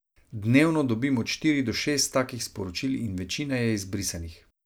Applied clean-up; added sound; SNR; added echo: none; none; none; none.